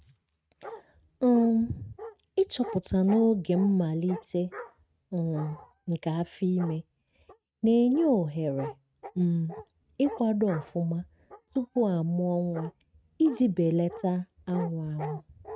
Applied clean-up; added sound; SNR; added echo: neural mask model RNNoise.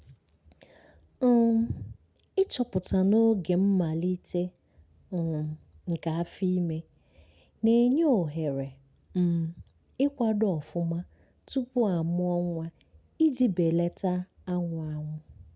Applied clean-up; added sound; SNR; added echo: none; none; none; none.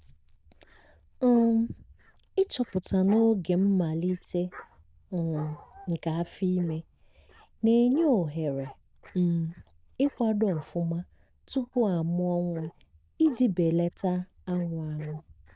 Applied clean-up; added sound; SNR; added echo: neural diffusion model UNIVERSE++.